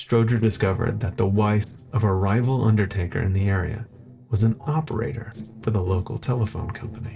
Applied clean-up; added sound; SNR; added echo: neural separator model SepFormer DNS4.